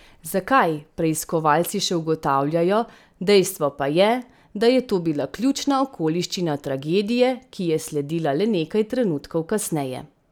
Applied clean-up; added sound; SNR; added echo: none; none; none; none.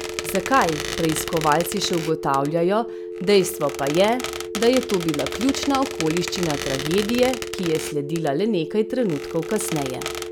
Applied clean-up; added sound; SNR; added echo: none; Squeak + Telephone; 7 dB; none.